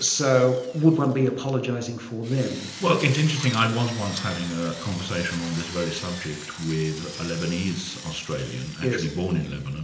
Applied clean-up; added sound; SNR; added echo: none; Drill; 14 dB; reverberation time 0.9 s.